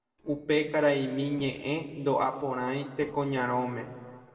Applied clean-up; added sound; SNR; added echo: neural separator model SepFormer DNS4.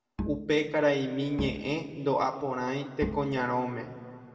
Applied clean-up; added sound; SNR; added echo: none; Bowed string instrument; 10 dB; reverberation time 1.8 s.